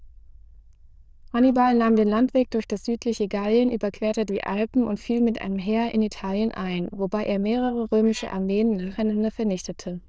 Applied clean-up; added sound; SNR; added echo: neural diffusion model UNIVERSE++.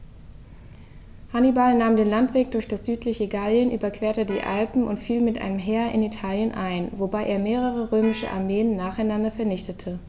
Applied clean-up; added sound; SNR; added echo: none; Vehicle horn, car horn, honking; 18 dB; none.